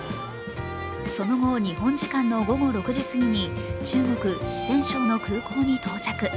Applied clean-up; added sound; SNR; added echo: none; none; none; none.